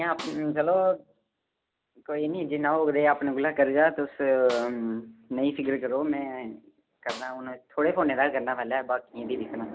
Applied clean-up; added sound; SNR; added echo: none; Snare drum; 17 dB; none.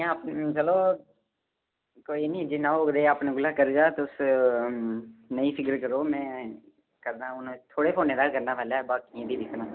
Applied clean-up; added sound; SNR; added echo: none; none; none; none.